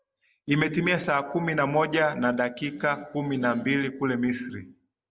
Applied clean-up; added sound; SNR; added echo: none; none; none; none.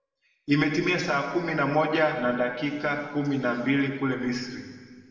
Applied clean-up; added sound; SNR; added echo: none; none; none; reverberation time 1.9 s.